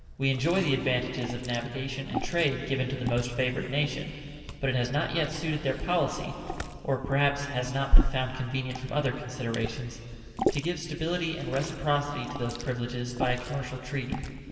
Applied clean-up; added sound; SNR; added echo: none; Liquid; 2 dB; reverberation time 2.5 s.